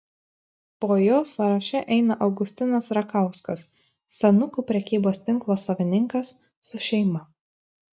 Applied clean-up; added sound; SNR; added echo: neural mask model DeepFilterNet 3.